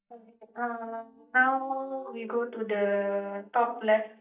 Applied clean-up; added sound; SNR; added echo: neural mask model DeepFilterNet 3.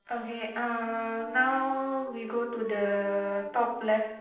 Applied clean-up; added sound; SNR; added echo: neural separator model SepFormer DNS4.